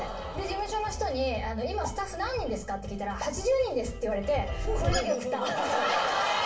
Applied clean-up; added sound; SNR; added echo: none; none; none; reverberation time 0.3 s.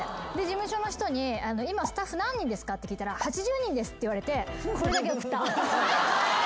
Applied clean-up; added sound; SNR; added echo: none; none; none; none.